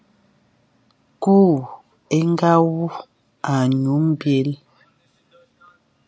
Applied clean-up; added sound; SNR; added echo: none; none; none; none.